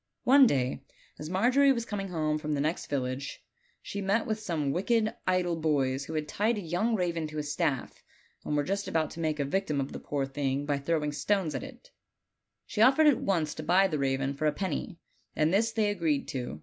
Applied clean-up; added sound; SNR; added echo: none; none; none; none.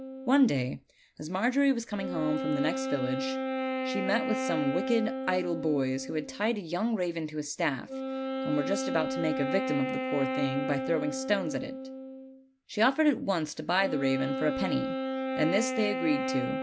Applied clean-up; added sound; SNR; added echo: none; Wind instrument, woodwind instrument; 4 dB; none.